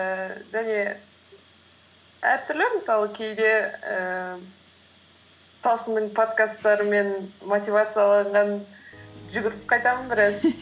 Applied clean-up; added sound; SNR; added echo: none; none; none; none.